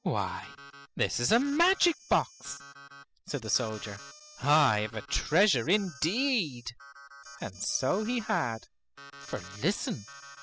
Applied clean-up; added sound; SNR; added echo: classical method spectral subtraction.